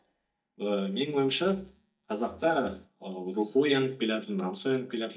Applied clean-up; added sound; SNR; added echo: neural mask model DeepFilterNet 3.